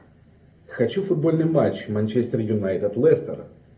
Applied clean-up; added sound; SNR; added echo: none; none; none; reverberation time 0.3 s.